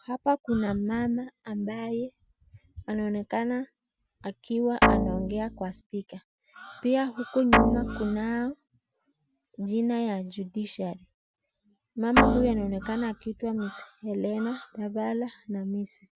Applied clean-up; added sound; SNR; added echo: none; Guitar; -5 dB; none.